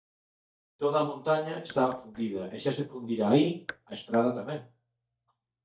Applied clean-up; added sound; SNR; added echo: neural mask model DeepFilterNet 3.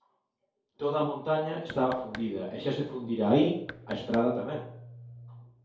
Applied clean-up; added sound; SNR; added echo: none; Knock; 16 dB; reverberation time 2.3 s.